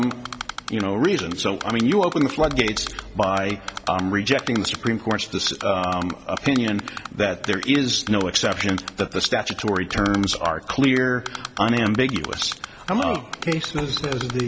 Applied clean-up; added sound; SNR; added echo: none; Typing; 13 dB; none.